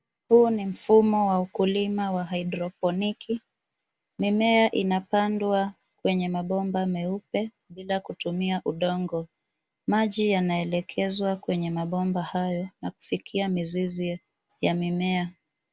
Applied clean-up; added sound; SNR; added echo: none; none; none; none.